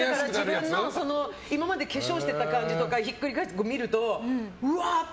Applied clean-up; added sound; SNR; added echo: none; none; none; none.